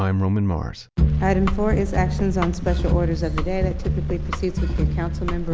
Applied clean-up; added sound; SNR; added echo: none; none; none; none.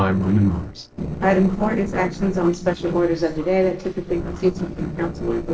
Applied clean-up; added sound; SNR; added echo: neural separator model SepFormer DNS4.